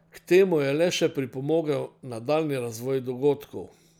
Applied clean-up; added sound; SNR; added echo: none; none; none; none.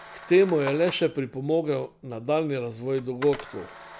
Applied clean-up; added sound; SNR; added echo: none; Camera; 16 dB; none.